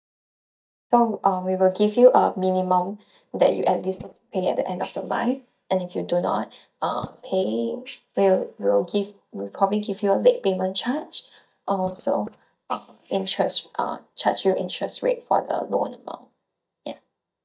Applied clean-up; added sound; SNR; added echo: neural mask model DeepFilterNet 3.